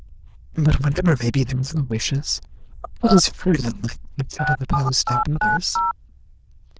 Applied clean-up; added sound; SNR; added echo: neural diffusion model UNIVERSE++.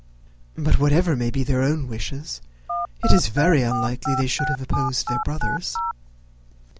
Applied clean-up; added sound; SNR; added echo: none; Telephone; 6 dB; none.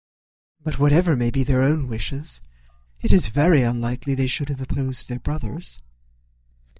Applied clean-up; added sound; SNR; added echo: neural mask model DeepFilterNet 3.